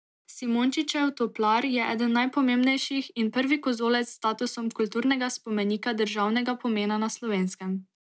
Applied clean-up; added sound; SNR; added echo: none; none; none; none.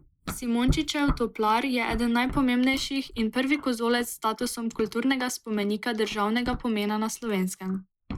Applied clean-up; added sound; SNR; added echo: neural mask model Resemble Enhance denoiser.